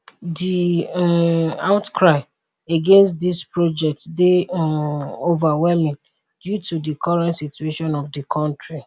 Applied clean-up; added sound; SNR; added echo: none; none; none; none.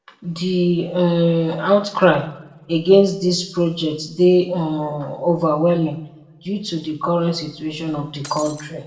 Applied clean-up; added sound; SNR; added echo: none; Shatter; 15 dB; reverberation time 0.6 s.